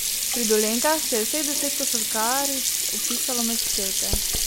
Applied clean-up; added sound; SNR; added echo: none; Sink (filling or washing); -4 dB; none.